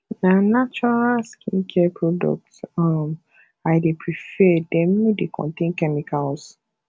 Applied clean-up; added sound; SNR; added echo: none; none; none; none.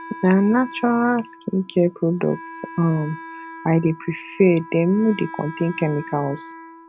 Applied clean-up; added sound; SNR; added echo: none; Wind instrument, woodwind instrument; 17 dB; none.